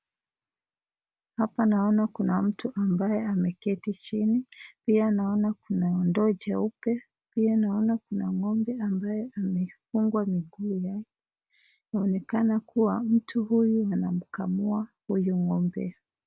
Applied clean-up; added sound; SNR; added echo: none; none; none; none.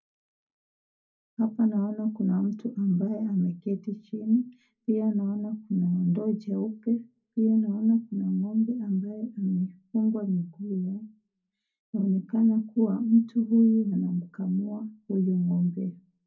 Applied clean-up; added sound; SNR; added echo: none; none; none; reverberation time 0.4 s.